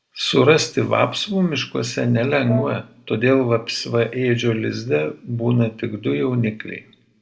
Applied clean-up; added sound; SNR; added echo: none; Brass instrument; 13 dB; reverberation time 0.3 s.